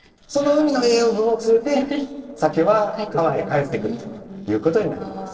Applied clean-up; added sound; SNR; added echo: neural separator model SepFormer DNS4.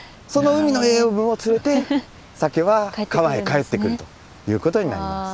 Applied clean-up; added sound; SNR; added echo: none; none; none; none.